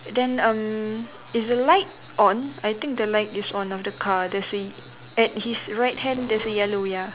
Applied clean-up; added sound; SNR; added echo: none; none; none; none.